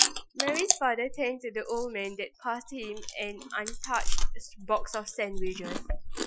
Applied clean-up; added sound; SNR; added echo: classical method Wiener filter.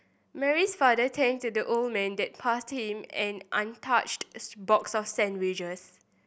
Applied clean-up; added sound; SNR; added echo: none; none; none; none.